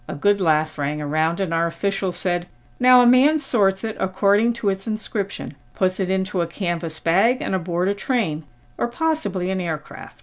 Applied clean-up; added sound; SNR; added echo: none; none; none; none.